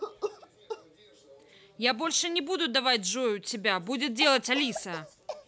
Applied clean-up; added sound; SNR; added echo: none; Cough; 13 dB; none.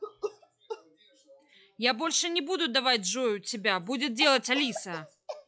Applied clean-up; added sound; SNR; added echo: classical method log-MMSE.